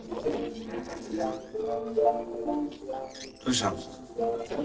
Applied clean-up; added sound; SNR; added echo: neural separator model SepFormer DNS4.